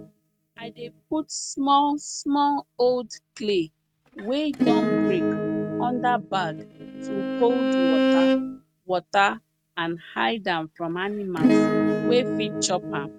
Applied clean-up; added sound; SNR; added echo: neural mask model RNNoise.